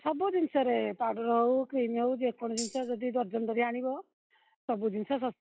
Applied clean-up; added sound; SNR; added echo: classical method log-MMSE.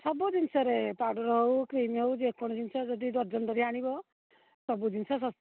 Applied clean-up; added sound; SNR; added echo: none; none; none; none.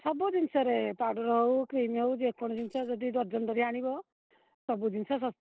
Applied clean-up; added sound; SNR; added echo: neural separator model SepFormer DNS4.